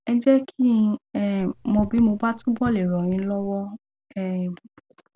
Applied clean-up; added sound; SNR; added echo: none; Raindrop / Drip; 16 dB; none.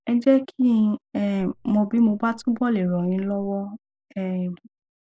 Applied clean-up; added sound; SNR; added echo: neural mask model Resemble Enhance denoiser.